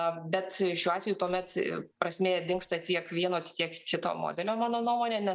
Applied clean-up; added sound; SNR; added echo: neural mask model DeepFilterNet 3.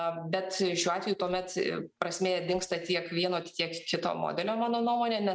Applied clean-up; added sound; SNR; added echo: neural mask model RNNoise.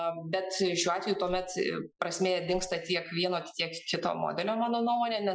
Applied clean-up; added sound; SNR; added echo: classical method Wiener filter.